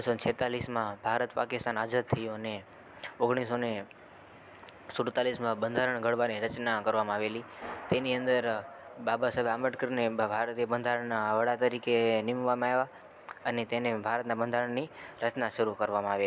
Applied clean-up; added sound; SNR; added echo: none; none; none; none.